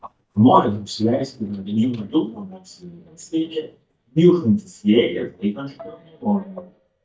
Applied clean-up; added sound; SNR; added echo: neural mask model DeepFilterNet 3.